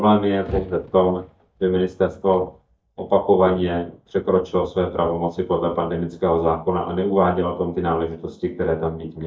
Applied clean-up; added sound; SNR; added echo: neural mask model DeepFilterNet 3.